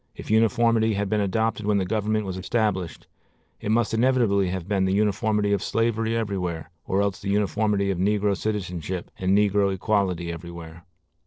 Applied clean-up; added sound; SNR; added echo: neural separator model SepFormer DNS4.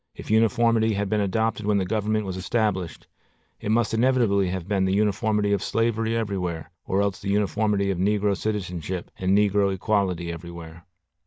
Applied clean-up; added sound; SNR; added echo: neural mask model DeepFilterNet 3.